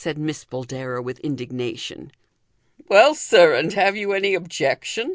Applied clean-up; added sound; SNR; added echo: none; none; none; none.